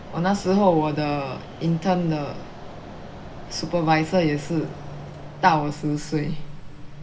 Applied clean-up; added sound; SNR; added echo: none; Mechanisms; 13 dB; reverberation time 2.7 s.